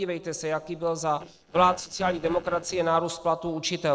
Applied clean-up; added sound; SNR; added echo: neural separator model SepFormer DNS4.